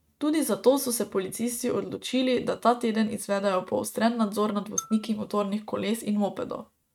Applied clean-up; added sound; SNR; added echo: neural mask model RNNoise.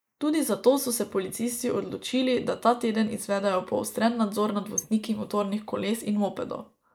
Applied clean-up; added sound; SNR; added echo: neural mask model Resemble Enhance denoiser.